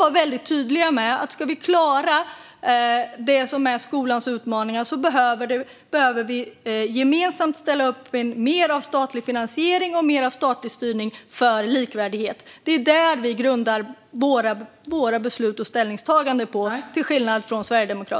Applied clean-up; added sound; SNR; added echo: none; none; none; none.